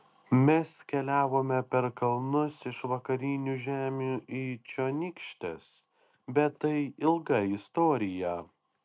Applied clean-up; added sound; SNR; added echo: none; none; none; none.